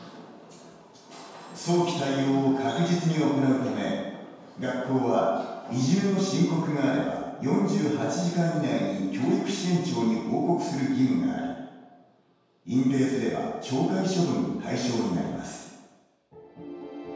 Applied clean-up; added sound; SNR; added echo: none; none; none; reverberation time 1.2 s.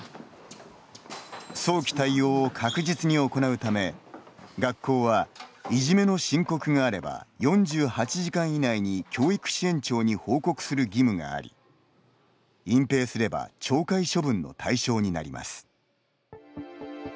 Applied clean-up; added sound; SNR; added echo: none; none; none; none.